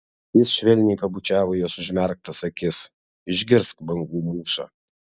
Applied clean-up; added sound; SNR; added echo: none; none; none; none.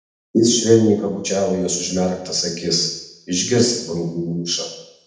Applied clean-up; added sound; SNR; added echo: none; none; none; reverberation time 0.8 s.